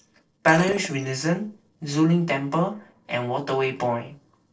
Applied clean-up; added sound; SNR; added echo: neural separator model SepFormer DNS4.